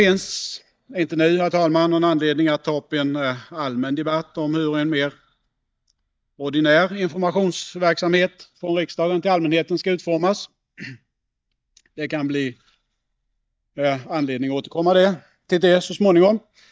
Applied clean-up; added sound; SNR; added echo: neural mask model DeepFilterNet 3.